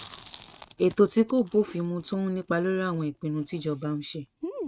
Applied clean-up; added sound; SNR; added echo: neural mask model RNNoise.